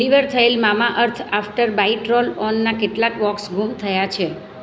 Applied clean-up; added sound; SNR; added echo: none; none; none; none.